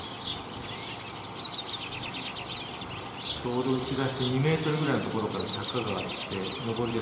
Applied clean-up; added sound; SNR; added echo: none; Bird; 7 dB; reverberation time 1.3 s.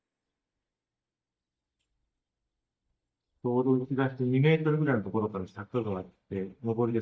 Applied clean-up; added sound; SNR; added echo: neural mask model DeepFilterNet 3.